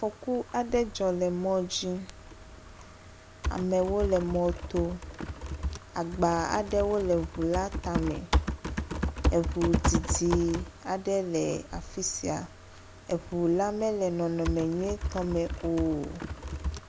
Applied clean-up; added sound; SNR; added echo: none; Typing; 5 dB; none.